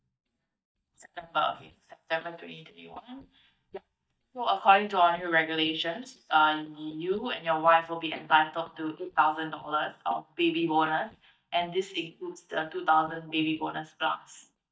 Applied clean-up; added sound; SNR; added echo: neural mask model DeepFilterNet 3.